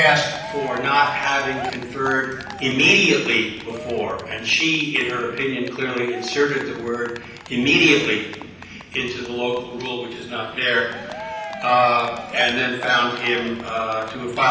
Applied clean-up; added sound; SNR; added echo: none; Cheering; 15 dB; reverberation time 0.9 s.